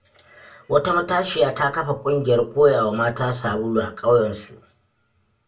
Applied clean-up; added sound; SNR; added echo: none; none; none; reverberation time 0.2 s.